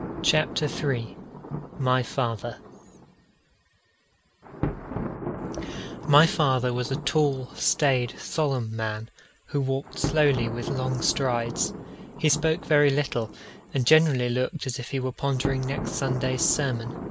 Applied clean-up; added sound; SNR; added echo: none; Thunder; 9 dB; none.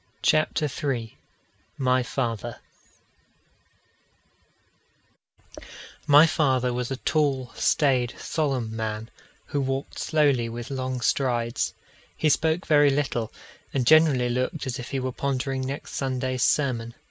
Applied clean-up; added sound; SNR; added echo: none; none; none; none.